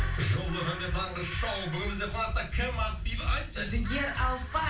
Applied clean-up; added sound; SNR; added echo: none; Crow; 13 dB; reverberation time 0.3 s.